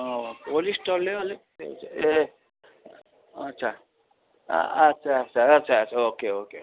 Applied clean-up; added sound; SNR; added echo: none; none; none; none.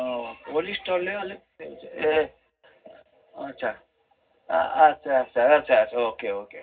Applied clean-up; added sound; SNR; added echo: none; none; none; reverberation time 0.4 s.